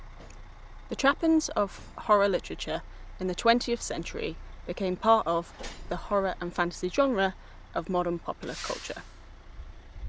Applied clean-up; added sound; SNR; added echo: none; Truck; 14 dB; none.